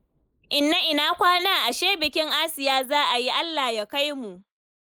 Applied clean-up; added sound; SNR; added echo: neural mask model Resemble Enhance denoiser.